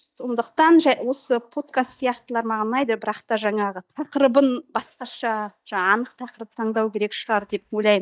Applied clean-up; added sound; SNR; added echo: neural mask model DeepFilterNet 3.